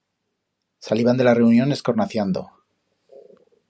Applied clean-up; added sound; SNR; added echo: none; none; none; none.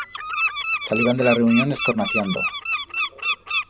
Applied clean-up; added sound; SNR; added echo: none; Bird; 2 dB; none.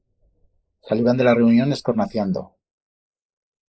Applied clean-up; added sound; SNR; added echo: neural mask model Resemble Enhance denoiser.